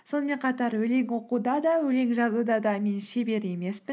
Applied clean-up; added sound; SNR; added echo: none; none; none; none.